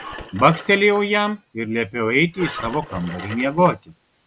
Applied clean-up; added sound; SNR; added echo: none; Engine; 16 dB; none.